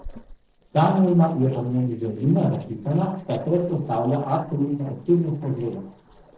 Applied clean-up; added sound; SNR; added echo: neural separator model SepFormer DNS4.